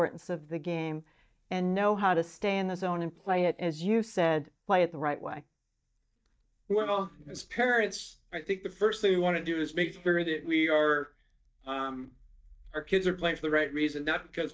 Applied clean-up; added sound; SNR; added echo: neural mask model DeepFilterNet 3.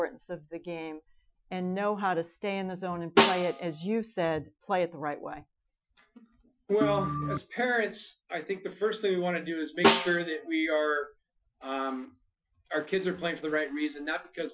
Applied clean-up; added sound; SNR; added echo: classical method Wiener filter.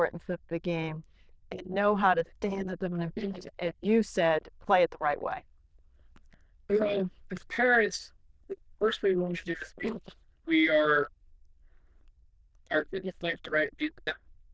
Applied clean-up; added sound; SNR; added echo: neural diffusion model UNIVERSE++.